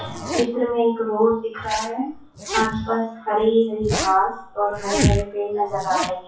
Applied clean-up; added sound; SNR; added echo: classical method WPE with log-MMSE.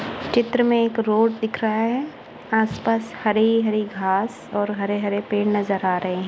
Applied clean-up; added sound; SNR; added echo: none; none; none; none.